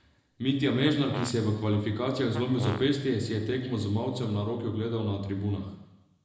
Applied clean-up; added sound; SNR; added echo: none; Fart; 13 dB; reverberation time 0.9 s.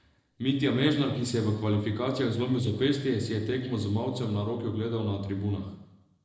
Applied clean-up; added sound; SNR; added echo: neural separator model SepFormer DNS4.